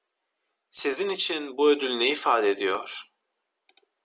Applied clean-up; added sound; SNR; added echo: none; none; none; none.